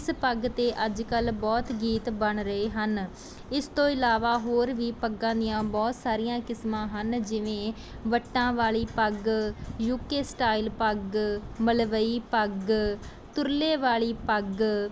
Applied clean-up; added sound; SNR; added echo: none; none; none; none.